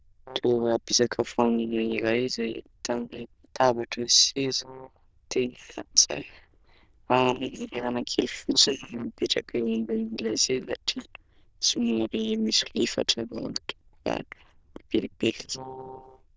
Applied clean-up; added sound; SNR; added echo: neural diffusion model UNIVERSE++.